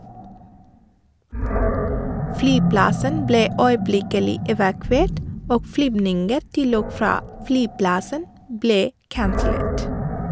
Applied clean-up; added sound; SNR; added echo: none; Animal; 4 dB; none.